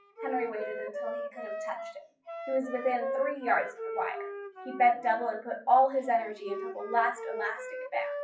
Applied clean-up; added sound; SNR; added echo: classical method WPE with log-MMSE.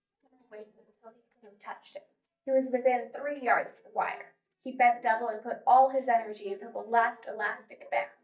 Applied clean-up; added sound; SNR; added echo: neural mask model DeepFilterNet 3.